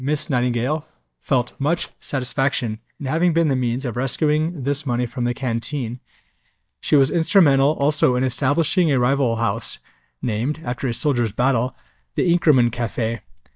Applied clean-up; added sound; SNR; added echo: neural mask model DeepFilterNet 3.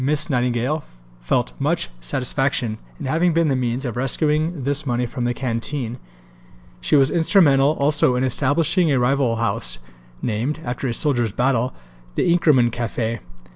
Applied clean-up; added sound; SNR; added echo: none; none; none; none.